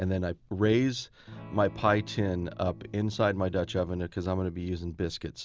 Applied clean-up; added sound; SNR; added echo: none; Electric guitar / Strum; 18 dB; none.